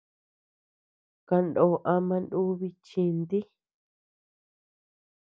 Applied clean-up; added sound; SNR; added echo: none; none; none; none.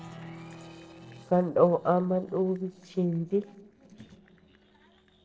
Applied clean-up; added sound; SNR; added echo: neural separator model SepFormer DNS4.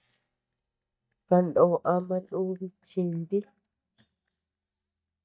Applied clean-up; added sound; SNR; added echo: neural mask model DeepFilterNet 3.